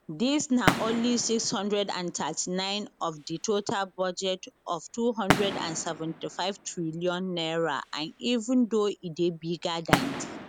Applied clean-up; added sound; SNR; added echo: none; Fireworks; 6 dB; none.